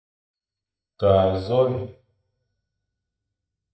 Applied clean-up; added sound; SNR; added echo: neural mask model DeepFilterNet 3.